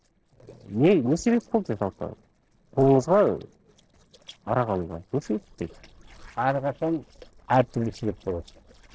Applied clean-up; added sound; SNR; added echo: neural separator model SepFormer DNS4.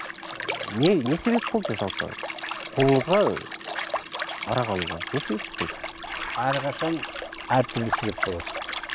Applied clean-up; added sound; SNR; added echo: none; Liquid; 5 dB; none.